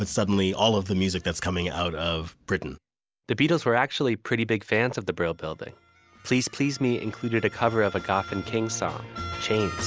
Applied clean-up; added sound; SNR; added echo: none; none; none; none.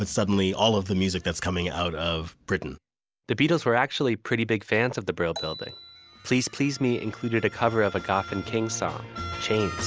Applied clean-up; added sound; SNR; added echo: none; Marimba, xylophone; 17 dB; none.